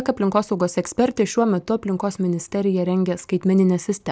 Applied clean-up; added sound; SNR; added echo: none; none; none; none.